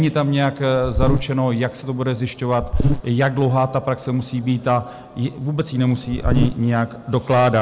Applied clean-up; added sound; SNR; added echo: none; Buzz; -2 dB; none.